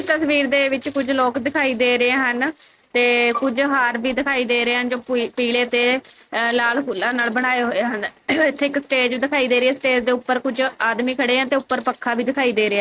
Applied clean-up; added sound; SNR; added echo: neural mask model RNNoise.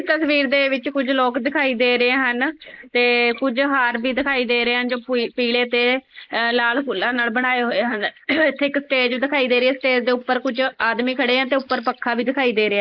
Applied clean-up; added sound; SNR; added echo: neural mask model Resemble Enhance denoiser.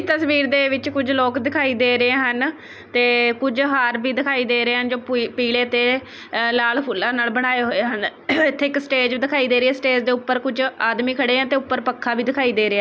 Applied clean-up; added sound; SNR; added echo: none; none; none; none.